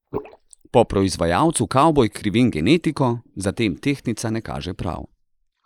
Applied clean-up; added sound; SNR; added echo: neural mask model Resemble Enhance denoiser.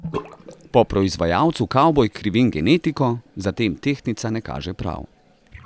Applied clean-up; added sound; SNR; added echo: none; Bathtub (filling or washing) / Sink (filling or washing); 19 dB; none.